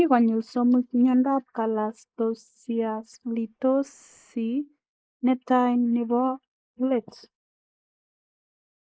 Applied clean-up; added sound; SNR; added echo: neural mask model Resemble Enhance denoiser.